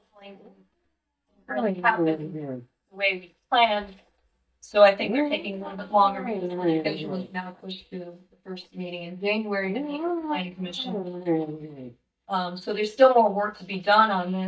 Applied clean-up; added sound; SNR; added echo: neural mask model DeepFilterNet 3.